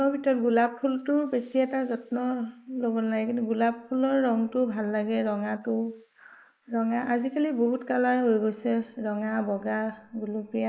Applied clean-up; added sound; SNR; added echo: neural mask model Resemble Enhance denoiser.